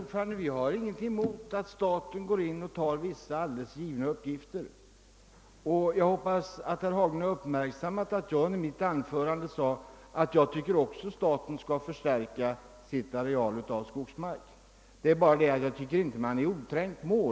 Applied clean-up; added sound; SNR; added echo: none; none; none; none.